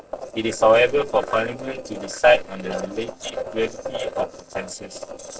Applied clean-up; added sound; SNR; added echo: neural separator model SepFormer DNS4.